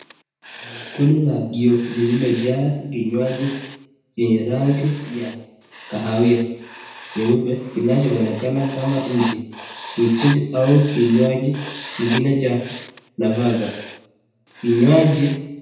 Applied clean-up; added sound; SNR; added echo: none; Writing; 17 dB; reverberation time 0.8 s.